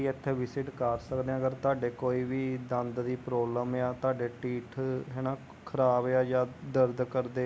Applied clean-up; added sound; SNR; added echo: none; none; none; none.